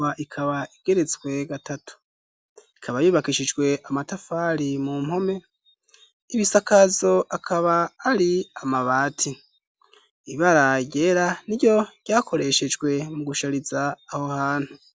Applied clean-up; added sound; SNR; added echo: none; none; none; none.